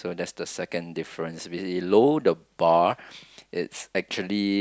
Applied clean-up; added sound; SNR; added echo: none; none; none; none.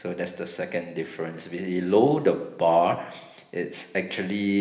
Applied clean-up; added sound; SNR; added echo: none; none; none; reverberation time 1.1 s.